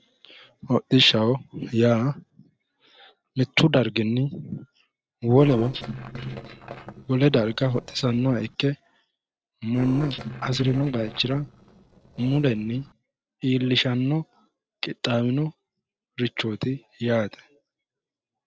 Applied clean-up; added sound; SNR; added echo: neural separator model SepFormer DNS4.